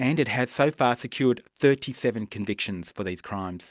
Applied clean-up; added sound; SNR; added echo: none; none; none; none.